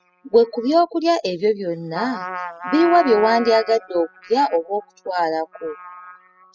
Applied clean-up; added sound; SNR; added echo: classical method spectral subtraction.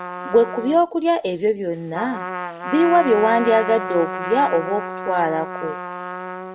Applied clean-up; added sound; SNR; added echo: none; Trumpet; 9 dB; none.